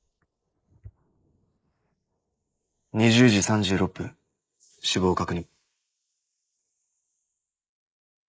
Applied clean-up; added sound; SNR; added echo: neural mask model Resemble Enhance denoiser.